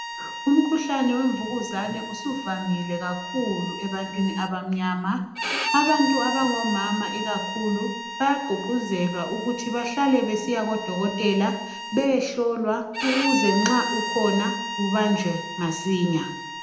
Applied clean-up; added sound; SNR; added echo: none; Bowed string instrument; 7 dB; reverberation time 0.7 s.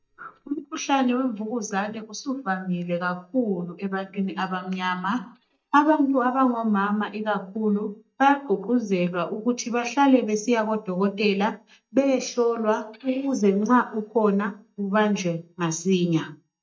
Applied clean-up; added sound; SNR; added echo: neural mask model DeepFilterNet 3.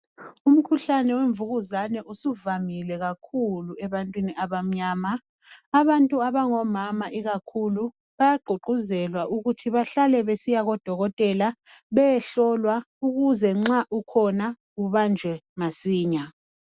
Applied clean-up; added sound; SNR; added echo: none; none; none; none.